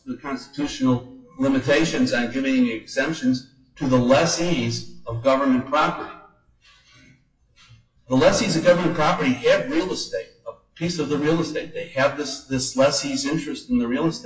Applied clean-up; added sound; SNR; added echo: classical method WPE with log-MMSE.